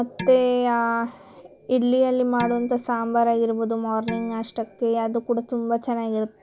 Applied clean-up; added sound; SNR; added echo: none; Dishes, pots, and pans; 17 dB; none.